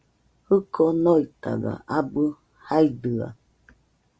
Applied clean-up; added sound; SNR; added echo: none; none; none; none.